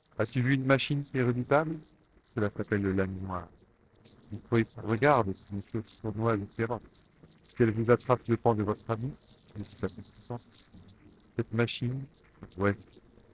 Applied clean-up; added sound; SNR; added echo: neural separator model SepFormer DNS4.